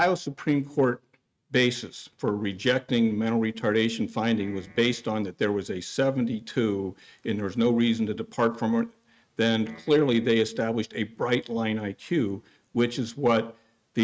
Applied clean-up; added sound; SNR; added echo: neural mask model RNNoise.